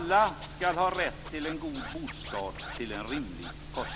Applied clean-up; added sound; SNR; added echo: none; Scratching (performance technique); 12 dB; none.